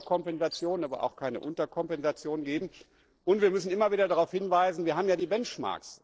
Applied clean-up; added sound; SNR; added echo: neural separator model SepFormer DNS4.